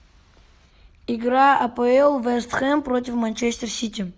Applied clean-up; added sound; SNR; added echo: none; none; none; none.